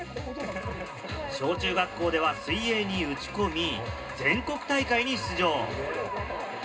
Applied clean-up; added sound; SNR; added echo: none; Wind instrument, woodwind instrument; 17 dB; reverberation time 0.2 s.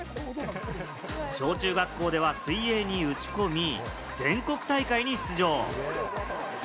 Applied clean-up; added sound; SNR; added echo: none; none; none; none.